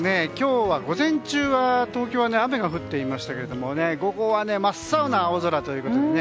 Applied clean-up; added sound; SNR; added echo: none; Wind instrument, woodwind instrument; 18 dB; none.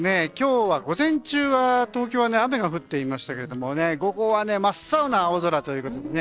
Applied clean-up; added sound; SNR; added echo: neural separator model SepFormer DNS4.